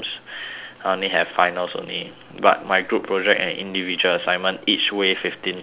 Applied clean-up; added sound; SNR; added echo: none; none; none; none.